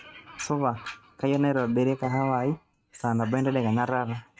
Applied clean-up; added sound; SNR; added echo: neural mask model RNNoise.